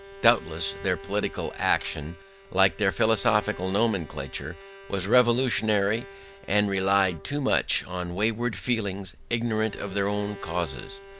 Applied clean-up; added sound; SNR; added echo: none; Bowed string instrument; 19 dB; none.